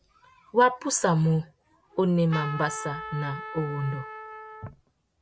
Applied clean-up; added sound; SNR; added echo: none; Trumpet; 11 dB; none.